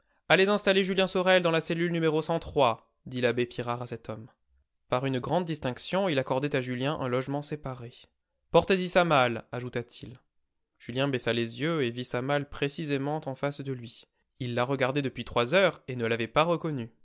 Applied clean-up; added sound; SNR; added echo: none; none; none; none.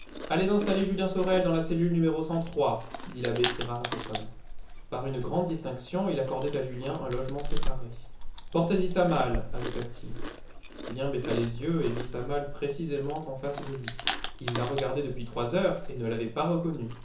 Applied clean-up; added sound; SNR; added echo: none; Chewing, mastication; 2 dB; reverberation time 0.6 s.